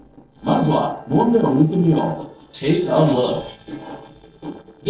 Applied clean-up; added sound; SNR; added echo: neural separator model SepFormer DNS4.